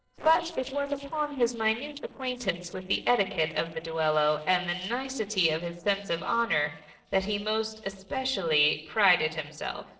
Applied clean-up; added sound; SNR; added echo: neural separator model SepFormer DNS4.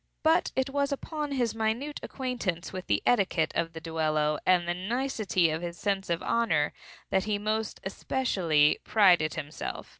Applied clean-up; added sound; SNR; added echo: none; none; none; none.